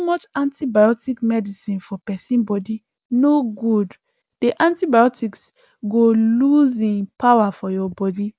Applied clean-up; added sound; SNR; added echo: none; none; none; none.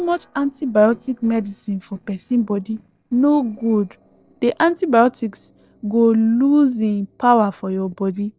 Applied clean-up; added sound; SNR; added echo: neural separator model SepFormer DNS4.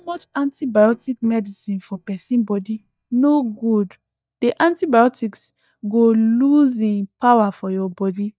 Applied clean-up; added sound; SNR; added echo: neural mask model DeepFilterNet 3.